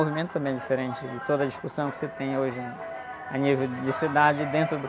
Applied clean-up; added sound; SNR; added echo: none; none; none; none.